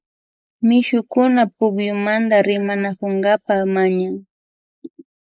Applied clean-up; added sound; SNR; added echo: neural mask model Resemble Enhance denoiser.